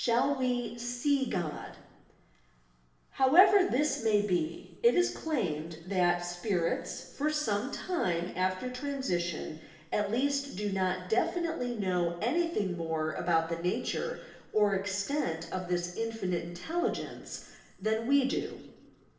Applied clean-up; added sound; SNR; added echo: none; none; none; reverberation time 1.1 s.